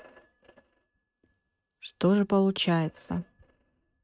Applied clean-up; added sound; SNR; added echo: neural mask model RNNoise.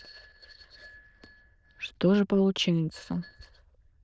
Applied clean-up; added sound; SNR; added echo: neural diffusion model UNIVERSE++.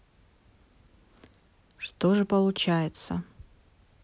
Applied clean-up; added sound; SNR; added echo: none; none; none; none.